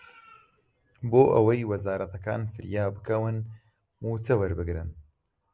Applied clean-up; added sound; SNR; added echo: none; none; none; none.